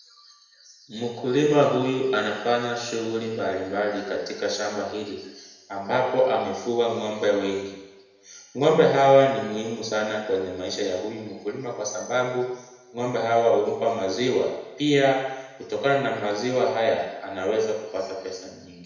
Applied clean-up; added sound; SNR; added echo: none; none; none; reverberation time 1.0 s.